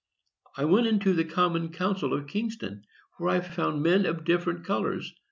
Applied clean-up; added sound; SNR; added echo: none; none; none; none.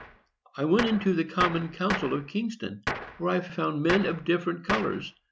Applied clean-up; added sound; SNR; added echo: none; Gunshot, gunfire; 8 dB; none.